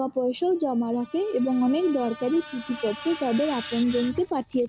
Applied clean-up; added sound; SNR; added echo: none; Screech; 17 dB; none.